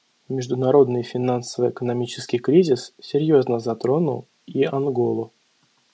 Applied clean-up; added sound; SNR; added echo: none; none; none; none.